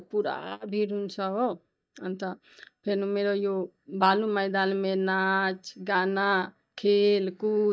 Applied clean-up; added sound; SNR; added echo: neural mask model DeepFilterNet 3.